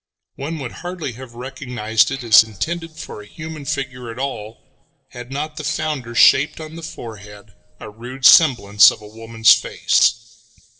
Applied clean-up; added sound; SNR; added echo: neural separator model SepFormer DNS4.